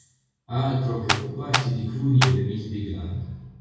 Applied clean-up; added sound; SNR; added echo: none; Clapping; 2 dB; reverberation time 1.3 s.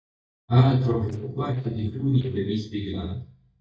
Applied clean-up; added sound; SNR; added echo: neural mask model DeepFilterNet 3.